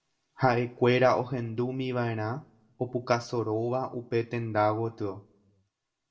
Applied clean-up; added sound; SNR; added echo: none; none; none; reverberation time 0.3 s.